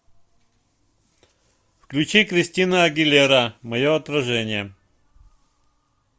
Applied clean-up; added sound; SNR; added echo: none; none; none; none.